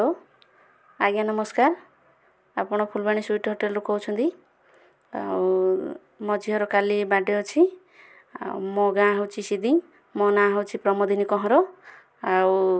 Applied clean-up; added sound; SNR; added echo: none; none; none; none.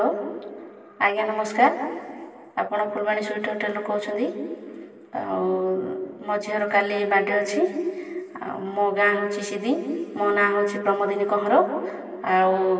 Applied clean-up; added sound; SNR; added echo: none; none; none; reverberation time 2.4 s.